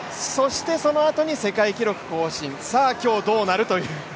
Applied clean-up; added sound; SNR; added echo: none; none; none; none.